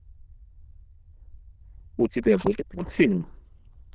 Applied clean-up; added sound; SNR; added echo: neural diffusion model UNIVERSE++.